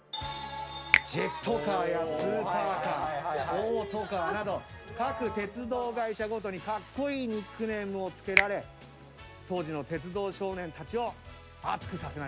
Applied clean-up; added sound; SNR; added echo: none; Finger snapping; 2 dB; none.